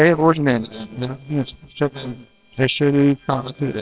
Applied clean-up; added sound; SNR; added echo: neural separator model SepFormer WHAMR!.